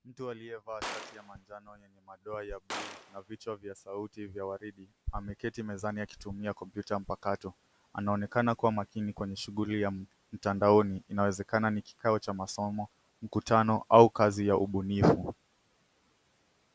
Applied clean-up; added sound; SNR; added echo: none; Gunshot, gunfire; 15 dB; none.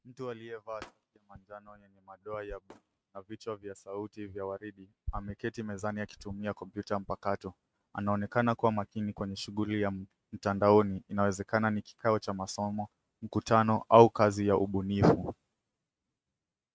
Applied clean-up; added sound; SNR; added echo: neural mask model RNNoise.